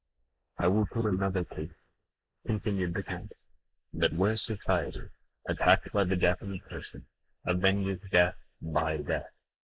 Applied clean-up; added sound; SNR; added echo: neural mask model Resemble Enhance denoiser.